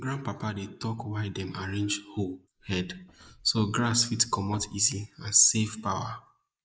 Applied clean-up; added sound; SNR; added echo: neural mask model Resemble Enhance denoiser.